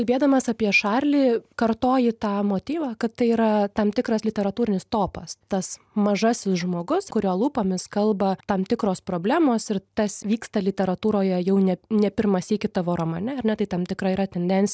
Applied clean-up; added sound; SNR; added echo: none; none; none; none.